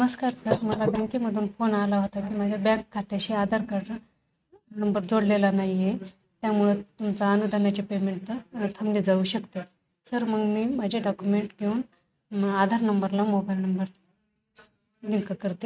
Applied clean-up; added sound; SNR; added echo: neural mask model RNNoise.